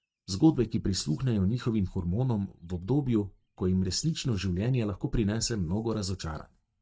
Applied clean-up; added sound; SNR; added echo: neural mask model DeepFilterNet 3.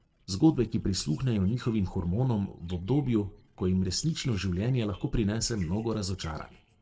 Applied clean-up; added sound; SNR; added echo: neural separator model SepFormer DNS4.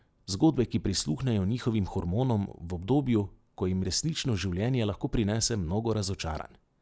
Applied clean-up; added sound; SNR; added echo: none; none; none; none.